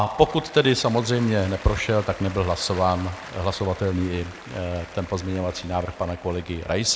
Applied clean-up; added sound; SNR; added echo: none; Applause / Cheering; 17 dB; none.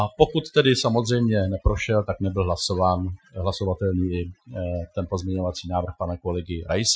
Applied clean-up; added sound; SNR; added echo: classical method Wiener filter.